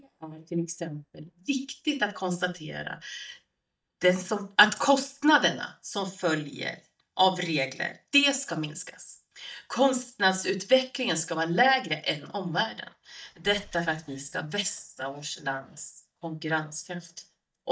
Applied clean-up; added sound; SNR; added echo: neural mask model DeepFilterNet 3.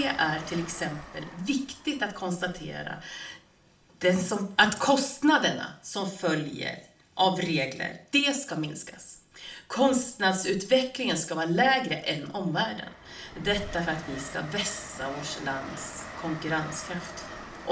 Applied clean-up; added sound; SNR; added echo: none; Train; 17 dB; reverberation time 0.4 s.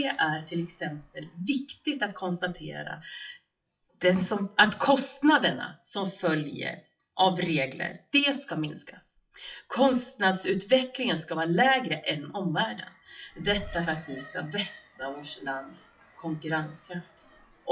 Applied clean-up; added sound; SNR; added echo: classical method WPE with log-MMSE.